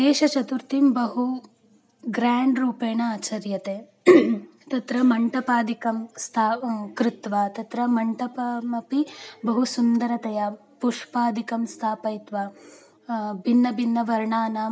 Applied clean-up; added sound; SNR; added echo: none; none; none; none.